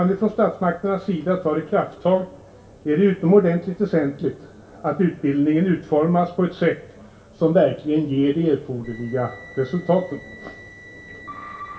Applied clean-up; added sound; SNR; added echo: none; none; none; reverberation time 0.3 s.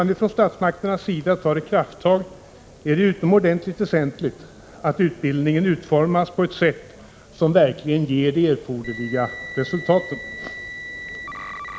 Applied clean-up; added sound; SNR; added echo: none; none; none; none.